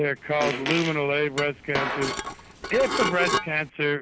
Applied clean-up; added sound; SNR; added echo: none; Dishes, pots, and pans / Glass + Fart; 4 dB; none.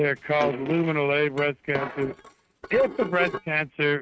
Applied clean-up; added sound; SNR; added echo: neural mask model RNNoise.